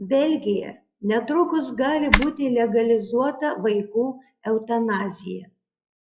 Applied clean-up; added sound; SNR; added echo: classical method log-MMSE.